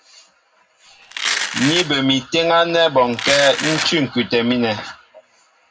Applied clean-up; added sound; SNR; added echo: none; Domestic sounds, home sounds; 5 dB; reverberation time 0.3 s.